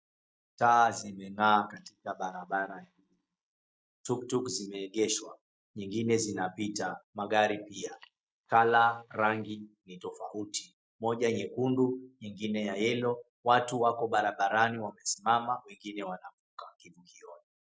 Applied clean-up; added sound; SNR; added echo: neural mask model DeepFilterNet 3.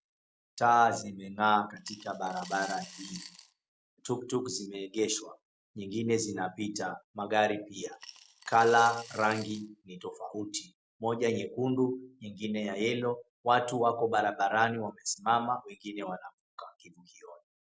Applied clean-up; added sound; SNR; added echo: none; Coin (dropping) / Glass; 17 dB; none.